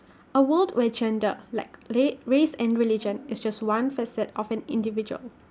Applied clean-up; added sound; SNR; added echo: none; none; none; none.